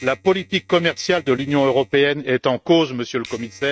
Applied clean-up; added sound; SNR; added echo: neural mask model RNNoise.